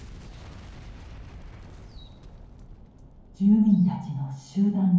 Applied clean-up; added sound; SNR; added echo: none; Boom; 19 dB; reverberation time 0.9 s.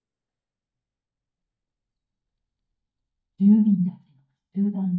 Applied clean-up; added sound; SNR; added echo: neural mask model DeepFilterNet 3.